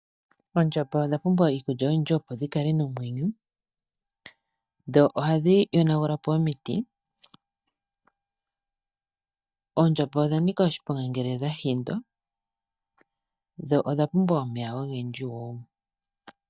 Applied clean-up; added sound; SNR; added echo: neural mask model DeepFilterNet 3.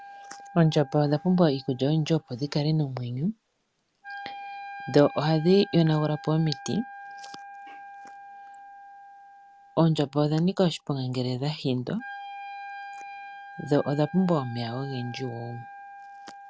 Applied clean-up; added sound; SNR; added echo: none; Wind instrument, woodwind instrument; 17 dB; none.